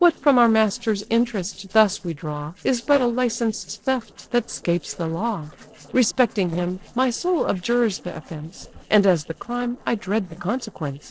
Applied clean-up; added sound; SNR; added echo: neural separator model SepFormer DNS4.